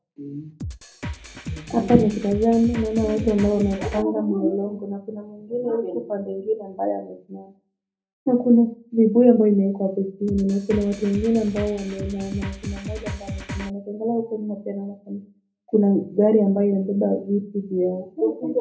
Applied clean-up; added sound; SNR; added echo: none; Drum kit; 10 dB; reverberation time 0.3 s.